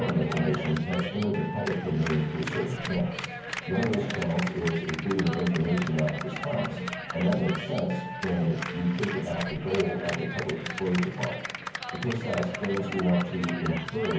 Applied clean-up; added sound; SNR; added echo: none; Clapping; 8 dB; reverberation time 0.9 s.